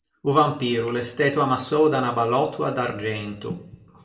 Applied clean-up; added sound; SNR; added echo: none; none; none; reverberation time 0.6 s.